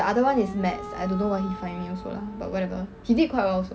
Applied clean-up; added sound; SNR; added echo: none; Wind instrument, woodwind instrument; 15 dB; none.